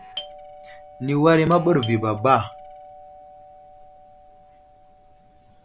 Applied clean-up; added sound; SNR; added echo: none; Doorbell; 17 dB; none.